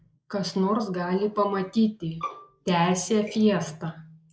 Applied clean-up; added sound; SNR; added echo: neural mask model Resemble Enhance denoiser.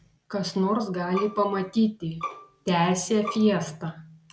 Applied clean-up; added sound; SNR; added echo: none; Bowed string instrument; 12 dB; none.